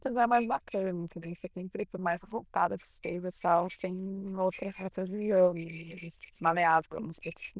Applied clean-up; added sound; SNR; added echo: neural diffusion model UNIVERSE++.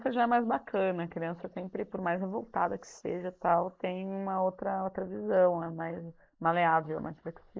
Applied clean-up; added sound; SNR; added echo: neural mask model Resemble Enhance denoiser.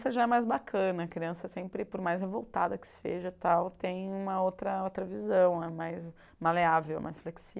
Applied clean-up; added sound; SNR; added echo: none; none; none; none.